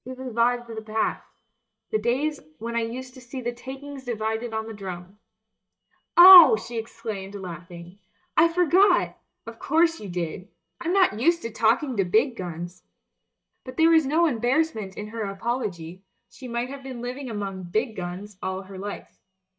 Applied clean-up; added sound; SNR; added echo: neural mask model DeepFilterNet 3.